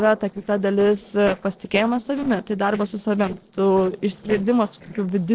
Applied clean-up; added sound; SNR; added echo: neural separator model SepFormer DNS4.